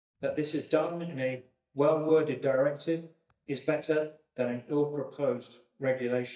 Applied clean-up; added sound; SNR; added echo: neural mask model DeepFilterNet 3.